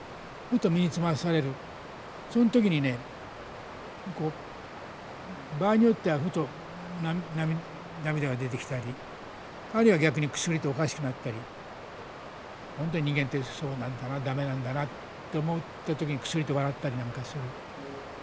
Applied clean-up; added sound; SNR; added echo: none; Water; 12 dB; none.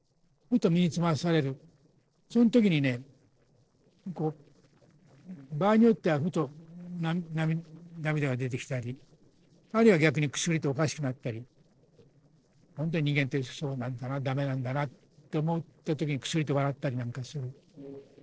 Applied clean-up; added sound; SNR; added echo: neural separator model SepFormer DNS4.